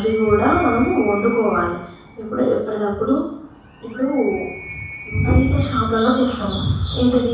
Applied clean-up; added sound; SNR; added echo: none; Animal; 17 dB; reverberation time 0.7 s.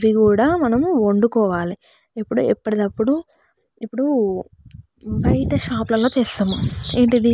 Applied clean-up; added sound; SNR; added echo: none; none; none; none.